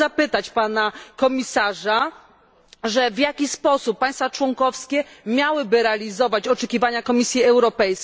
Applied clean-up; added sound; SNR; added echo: none; none; none; none.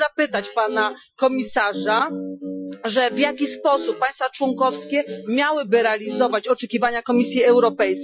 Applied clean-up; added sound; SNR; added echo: classical method Wiener filter.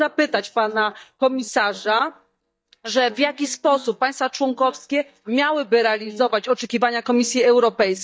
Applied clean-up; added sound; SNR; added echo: neural mask model DeepFilterNet 3.